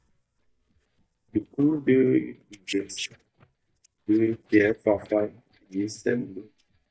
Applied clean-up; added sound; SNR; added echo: neural mask model DeepFilterNet 3.